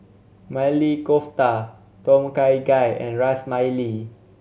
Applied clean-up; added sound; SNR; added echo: none; none; none; none.